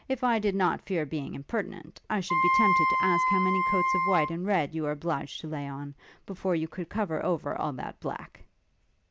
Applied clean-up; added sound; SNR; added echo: none; Wind instrument, woodwind instrument; -5 dB; none.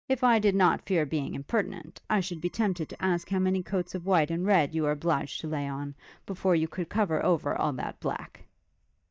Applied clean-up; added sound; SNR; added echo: neural mask model DeepFilterNet 3.